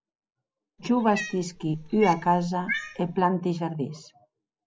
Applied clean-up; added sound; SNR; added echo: none; Cat; 10 dB; none.